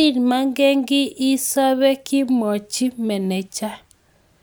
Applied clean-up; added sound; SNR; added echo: none; none; none; none.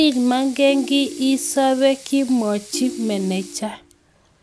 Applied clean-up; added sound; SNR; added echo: none; Sink (filling or washing) / Water tap, faucet / Liquid + Ringtone; 15 dB; none.